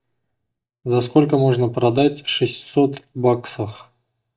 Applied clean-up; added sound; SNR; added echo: neural mask model DeepFilterNet 3.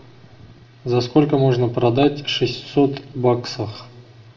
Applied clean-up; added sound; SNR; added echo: none; Tap; 15 dB; reverberation time 1.2 s.